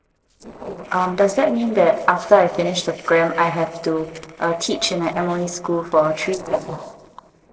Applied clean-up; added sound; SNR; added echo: neural separator model SepFormer DNS4.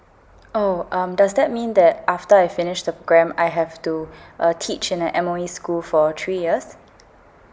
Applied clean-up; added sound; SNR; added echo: none; none; none; none.